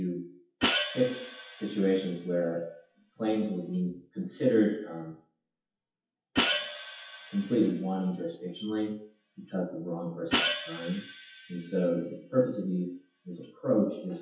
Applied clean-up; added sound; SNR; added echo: classical method WPE with log-MMSE.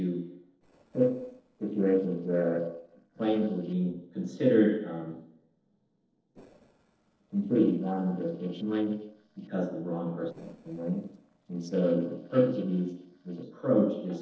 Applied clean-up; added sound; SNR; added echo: neural separator model SepFormer DNS4.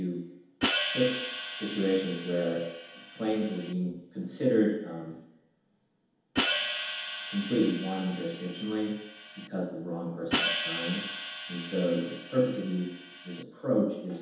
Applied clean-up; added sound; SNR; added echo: none; Hi-hat; 0 dB; reverberation time 2.2 s.